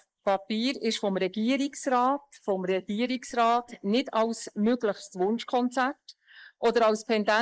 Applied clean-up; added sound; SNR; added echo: neural mask model Resemble Enhance denoiser.